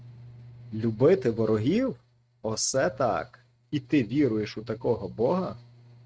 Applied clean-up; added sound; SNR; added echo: neural mask model RNNoise.